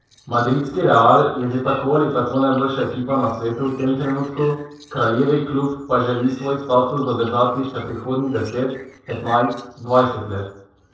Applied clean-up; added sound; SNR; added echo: neural separator model SepFormer DNS4.